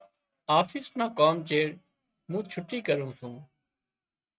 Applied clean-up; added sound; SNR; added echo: neural mask model RNNoise.